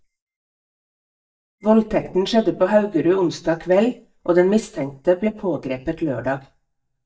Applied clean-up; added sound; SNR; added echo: neural mask model DeepFilterNet 3.